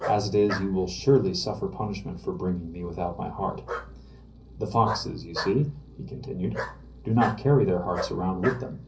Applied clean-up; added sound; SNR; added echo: none; Bark; 12 dB; reverberation time 0.5 s.